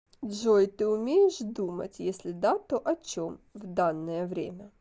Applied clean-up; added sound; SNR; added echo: none; none; none; none.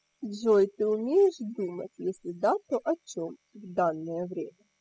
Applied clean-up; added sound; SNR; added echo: classical method spectral subtraction.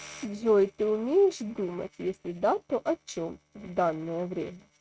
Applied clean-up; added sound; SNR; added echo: neural mask model RNNoise.